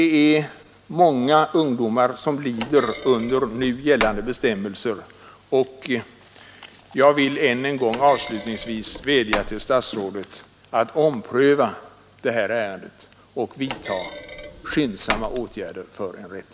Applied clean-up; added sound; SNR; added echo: none; Thump, thud; 10 dB; none.